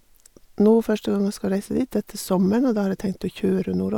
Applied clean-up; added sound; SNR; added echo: none; none; none; none.